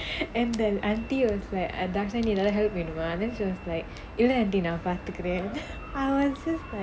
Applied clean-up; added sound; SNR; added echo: none; none; none; none.